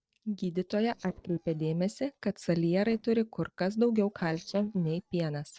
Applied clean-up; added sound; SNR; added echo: neural separator model SepFormer DNS4.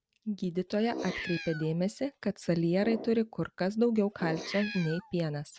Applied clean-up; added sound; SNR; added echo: none; Meow + Brass instrument; 11 dB; none.